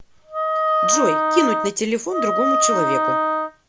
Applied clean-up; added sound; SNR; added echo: none; Wind instrument, woodwind instrument; -3 dB; none.